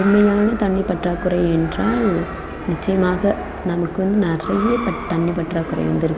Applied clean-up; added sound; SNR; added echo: none; none; none; none.